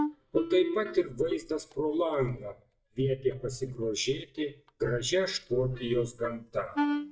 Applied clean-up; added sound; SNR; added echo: neural mask model DeepFilterNet 3.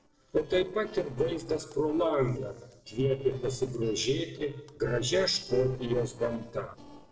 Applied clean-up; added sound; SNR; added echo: neural separator model SepFormer DNS4.